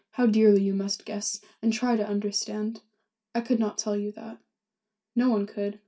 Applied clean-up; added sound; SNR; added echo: none; none; none; reverberation time 0.2 s.